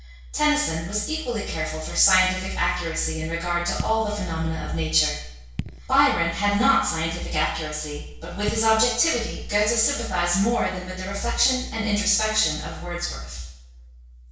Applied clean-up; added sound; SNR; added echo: none; Raindrop / Drip; 13 dB; reverberation time 0.6 s.